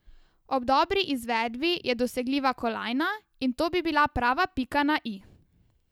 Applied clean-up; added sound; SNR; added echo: none; none; none; none.